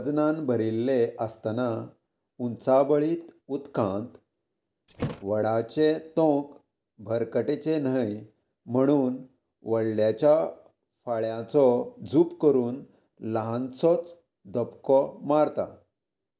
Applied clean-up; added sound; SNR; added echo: none; Thump, thud; 13 dB; none.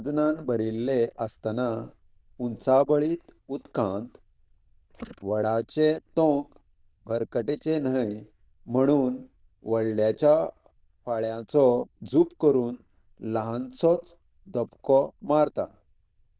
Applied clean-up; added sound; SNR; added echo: neural diffusion model UNIVERSE++.